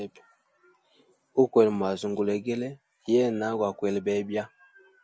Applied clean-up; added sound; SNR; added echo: none; none; none; none.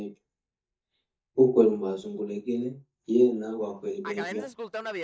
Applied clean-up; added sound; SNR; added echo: neural mask model DeepFilterNet 3.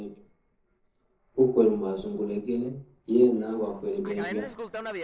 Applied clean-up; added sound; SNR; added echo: neural separator model SepFormer DNS4.